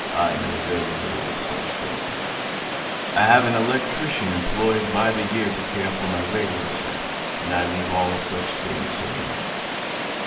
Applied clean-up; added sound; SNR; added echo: none; Water; 2 dB; reverberation time 0.7 s.